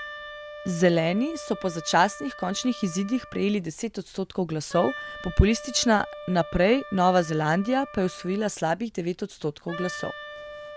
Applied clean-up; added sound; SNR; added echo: none; Wind instrument, woodwind instrument; 15 dB; none.